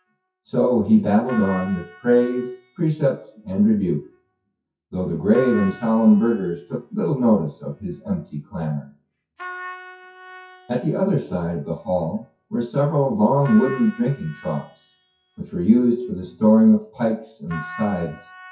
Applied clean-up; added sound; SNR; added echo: classical method WPE with log-MMSE.